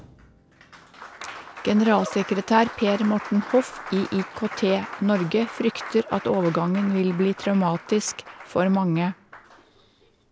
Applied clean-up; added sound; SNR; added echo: none; Applause; 15 dB; none.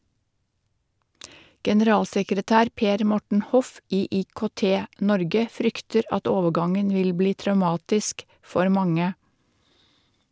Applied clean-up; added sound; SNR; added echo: none; none; none; none.